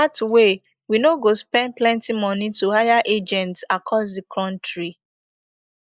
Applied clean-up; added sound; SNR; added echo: neural mask model Resemble Enhance denoiser.